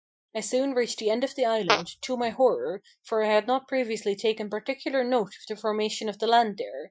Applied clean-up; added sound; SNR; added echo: classical method Wiener filter.